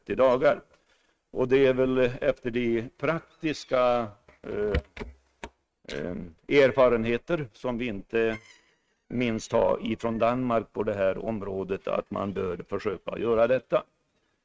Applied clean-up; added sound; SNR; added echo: neural mask model RNNoise.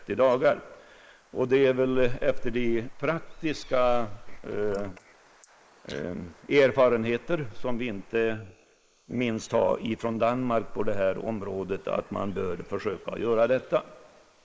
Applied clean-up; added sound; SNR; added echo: neural mask model Resemble Enhance denoiser.